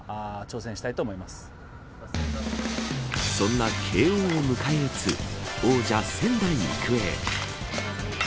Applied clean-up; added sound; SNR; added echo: none; none; none; none.